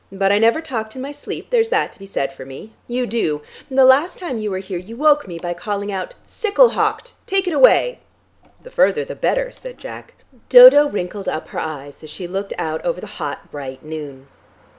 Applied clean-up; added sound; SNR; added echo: none; none; none; none.